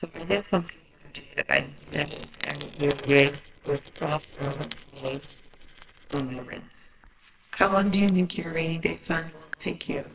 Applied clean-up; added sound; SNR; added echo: neural separator model SepFormer WHAMR!.